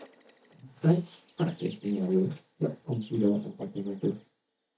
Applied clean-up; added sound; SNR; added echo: neural mask model DeepFilterNet 3.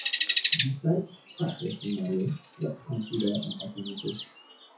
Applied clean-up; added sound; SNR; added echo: classical method WPE with log-MMSE.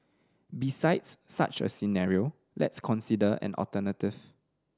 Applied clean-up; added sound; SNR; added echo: none; none; none; none.